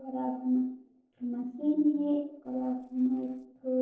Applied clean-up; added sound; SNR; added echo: neural separator model SepFormer DNS4.